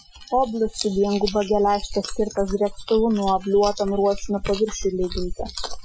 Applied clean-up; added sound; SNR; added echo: classical method Wiener filter.